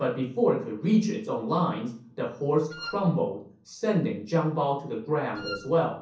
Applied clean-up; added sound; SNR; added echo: none; Wind instrument, woodwind instrument; 14 dB; reverberation time 0.6 s.